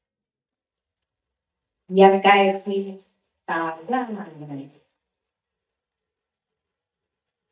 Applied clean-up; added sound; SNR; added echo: neural mask model DeepFilterNet 3.